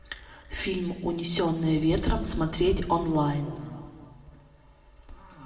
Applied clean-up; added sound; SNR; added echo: none; none; none; reverberation time 1.8 s.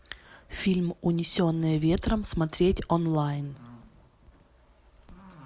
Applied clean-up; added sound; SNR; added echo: none; none; none; none.